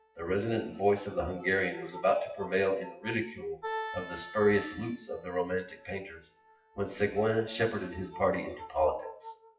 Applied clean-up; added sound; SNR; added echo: classical method WPE with log-MMSE.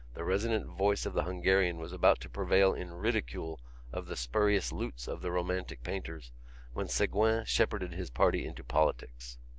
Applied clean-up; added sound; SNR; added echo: none; none; none; none.